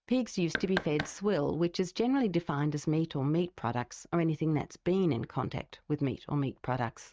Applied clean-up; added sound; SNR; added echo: neural mask model RNNoise.